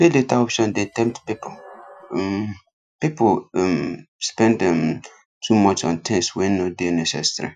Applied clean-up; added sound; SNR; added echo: classical method Wiener filter.